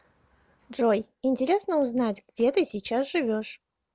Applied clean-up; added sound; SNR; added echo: none; none; none; none.